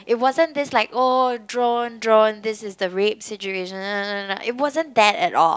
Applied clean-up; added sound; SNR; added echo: none; none; none; none.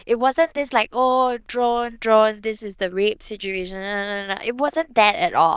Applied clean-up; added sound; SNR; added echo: neural diffusion model UNIVERSE++.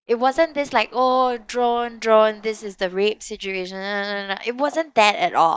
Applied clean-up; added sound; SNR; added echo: neural mask model DeepFilterNet 3.